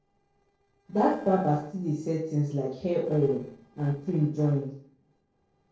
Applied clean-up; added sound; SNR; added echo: neural separator model SepFormer DNS4.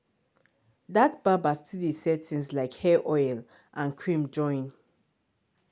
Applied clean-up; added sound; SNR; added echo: none; none; none; none.